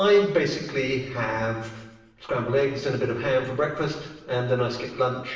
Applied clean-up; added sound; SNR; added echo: none; none; none; reverberation time 1.0 s.